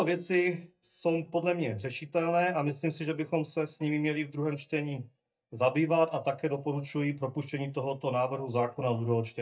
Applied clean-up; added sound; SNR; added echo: neural mask model DeepFilterNet 3.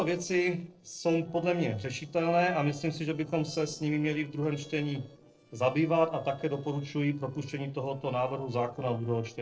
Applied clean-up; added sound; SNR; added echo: neural separator model SepFormer DNS4.